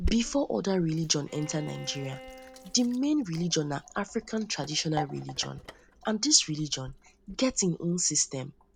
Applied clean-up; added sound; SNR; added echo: none; Sink (filling or washing) + Bowed string instrument; 12 dB; none.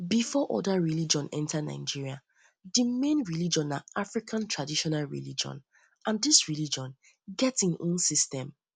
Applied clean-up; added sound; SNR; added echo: none; none; none; none.